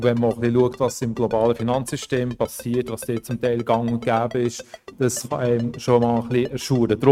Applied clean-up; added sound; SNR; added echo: neural mask model RNNoise.